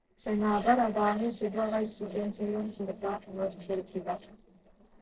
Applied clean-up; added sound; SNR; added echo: neural separator model SepFormer DNS4.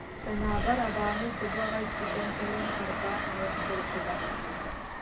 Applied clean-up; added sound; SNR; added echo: none; Train; -2 dB; reverberation time 0.2 s.